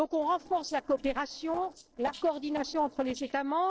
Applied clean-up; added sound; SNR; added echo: neural separator model SepFormer DNS4.